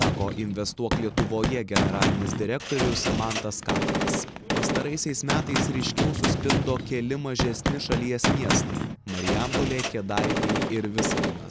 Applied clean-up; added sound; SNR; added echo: none; Gunshot, gunfire; -2 dB; none.